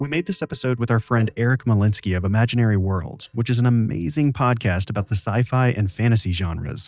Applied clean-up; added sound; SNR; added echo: neural mask model DeepFilterNet 3.